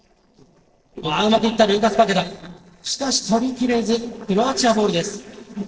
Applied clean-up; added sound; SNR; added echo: neural separator model SepFormer DNS4.